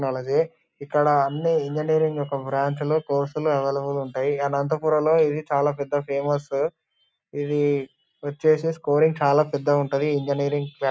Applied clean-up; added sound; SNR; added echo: none; none; none; none.